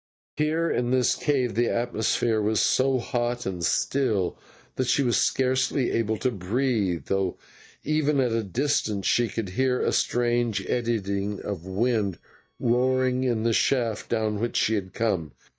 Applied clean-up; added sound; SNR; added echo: neural mask model DeepFilterNet 3.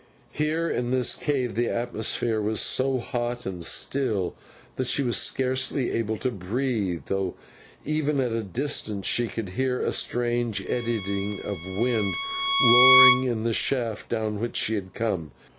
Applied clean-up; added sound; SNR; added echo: none; Bowed string instrument; -1 dB; none.